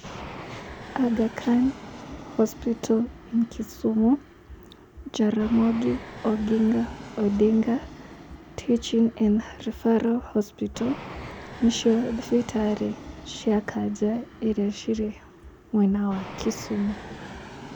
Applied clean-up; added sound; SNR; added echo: none; Fixed-wing aircraft, airplane; 16 dB; none.